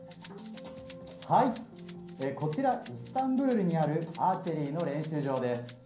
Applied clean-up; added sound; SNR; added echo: none; Rattle (instrument); 20 dB; reverberation time 0.6 s.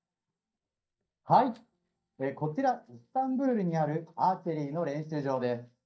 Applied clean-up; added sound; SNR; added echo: neural mask model DeepFilterNet 3.